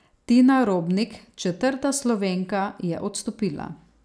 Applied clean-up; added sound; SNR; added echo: none; none; none; none.